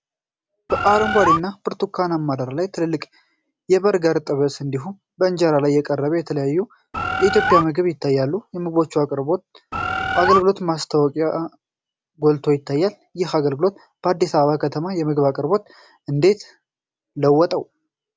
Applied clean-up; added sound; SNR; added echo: none; Bird; -1 dB; none.